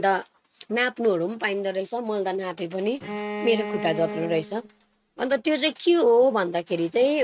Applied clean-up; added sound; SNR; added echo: neural mask model RNNoise.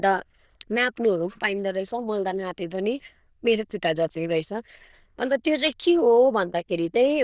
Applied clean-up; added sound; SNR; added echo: neural diffusion model UNIVERSE++.